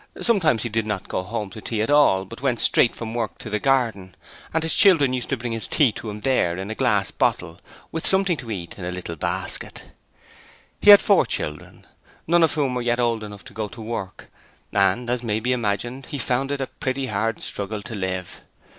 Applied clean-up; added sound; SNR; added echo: none; none; none; none.